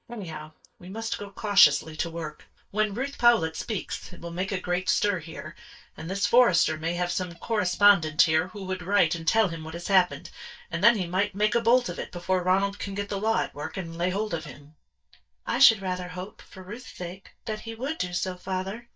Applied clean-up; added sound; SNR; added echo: neural mask model DeepFilterNet 3.